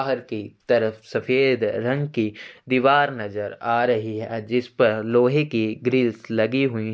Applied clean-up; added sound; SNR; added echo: none; none; none; none.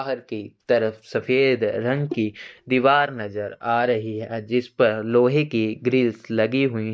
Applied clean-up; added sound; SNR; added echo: neural mask model DeepFilterNet 3.